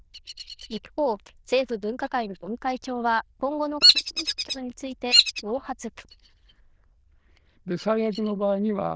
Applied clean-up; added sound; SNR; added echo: neural diffusion model UNIVERSE++.